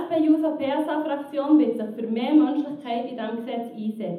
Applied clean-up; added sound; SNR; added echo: none; none; none; reverberation time 0.8 s.